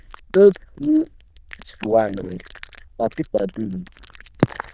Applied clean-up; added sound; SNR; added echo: neural diffusion model UNIVERSE++.